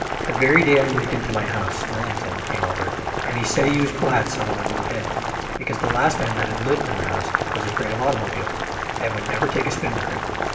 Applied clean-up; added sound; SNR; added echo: none; Boiling; 2 dB; reverberation time 2.4 s.